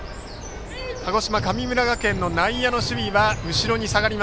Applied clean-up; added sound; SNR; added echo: none; Bird vocalization, bird call, bird song; 12 dB; none.